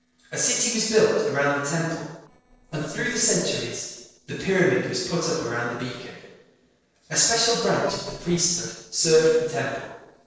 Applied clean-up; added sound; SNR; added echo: neural separator model SepFormer DNS4.